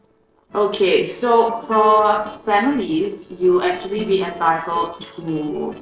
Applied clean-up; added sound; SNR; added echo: neural separator model SepFormer DNS4.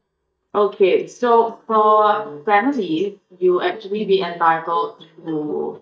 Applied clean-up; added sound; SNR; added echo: neural mask model DeepFilterNet 3.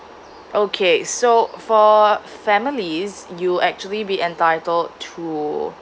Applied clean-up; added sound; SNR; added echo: none; none; none; none.